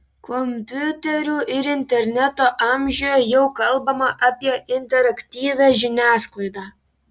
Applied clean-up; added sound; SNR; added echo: none; none; none; none.